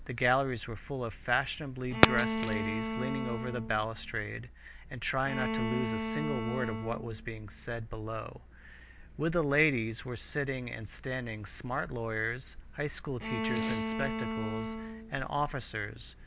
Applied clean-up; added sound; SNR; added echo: none; Bowed string instrument + Fireworks; 3 dB; none.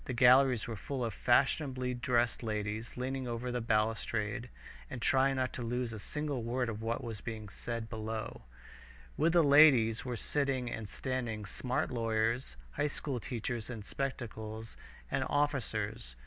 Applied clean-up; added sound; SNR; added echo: none; none; none; none.